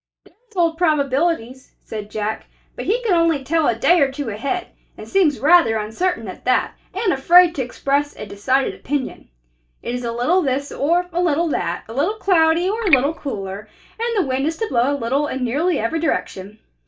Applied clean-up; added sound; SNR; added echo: neural mask model DeepFilterNet 3.